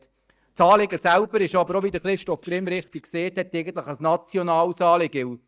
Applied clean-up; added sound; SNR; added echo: neural mask model DeepFilterNet 3.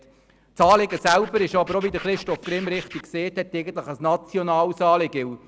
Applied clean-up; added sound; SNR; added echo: none; Scratching (performance technique); 17 dB; none.